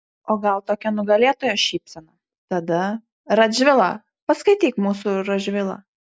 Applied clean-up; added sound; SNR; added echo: none; none; none; none.